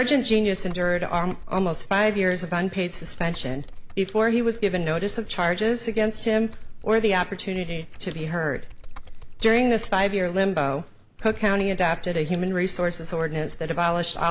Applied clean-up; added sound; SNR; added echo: none; Computer keyboard; 10 dB; none.